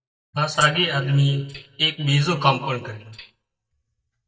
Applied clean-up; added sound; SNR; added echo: neural mask model DeepFilterNet 3.